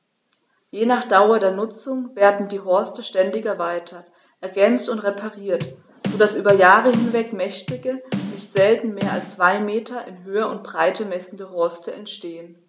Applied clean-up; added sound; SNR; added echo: none; Bass drum / Snare drum; 9 dB; none.